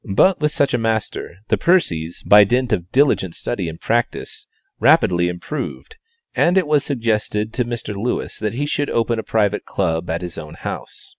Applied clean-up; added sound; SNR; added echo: none; none; none; none.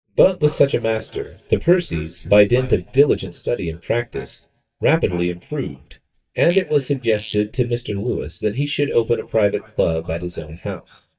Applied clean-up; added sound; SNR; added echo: neural mask model DeepFilterNet 3.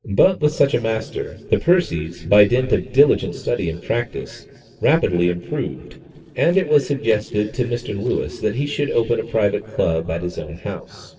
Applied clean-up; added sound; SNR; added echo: neural separator model SepFormer DNS4.